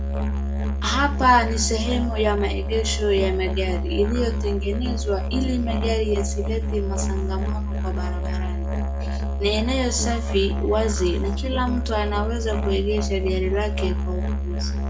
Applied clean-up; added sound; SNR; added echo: none; Musical instrument; -1 dB; reverberation time 0.3 s.